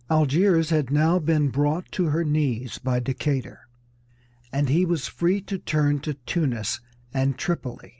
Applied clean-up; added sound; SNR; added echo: none; none; none; none.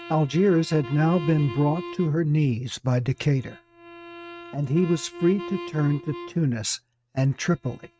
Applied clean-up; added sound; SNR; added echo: neural mask model RNNoise.